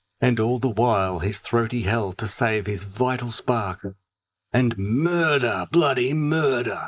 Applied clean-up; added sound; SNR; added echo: neural mask model Resemble Enhance denoiser.